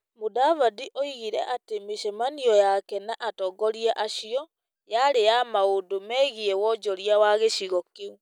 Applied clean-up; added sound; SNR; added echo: none; none; none; none.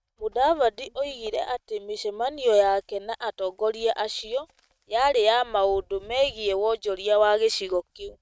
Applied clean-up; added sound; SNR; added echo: neural mask model RNNoise.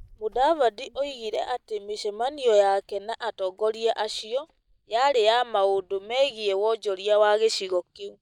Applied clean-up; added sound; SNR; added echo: neural mask model DeepFilterNet 3.